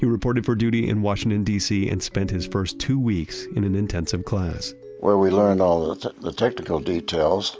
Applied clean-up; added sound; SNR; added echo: none; none; none; none.